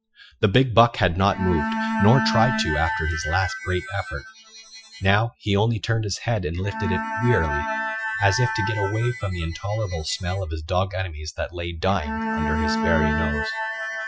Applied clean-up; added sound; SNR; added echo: classical method Wiener filter.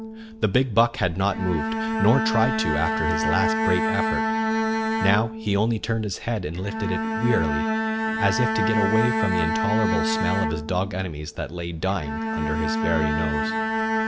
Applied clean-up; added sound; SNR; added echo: none; Bowed string instrument; 0 dB; none.